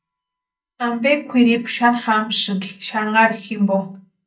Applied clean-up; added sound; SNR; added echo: neural mask model DeepFilterNet 3.